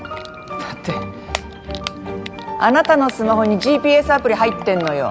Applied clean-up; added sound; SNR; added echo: none; Typing; 18 dB; none.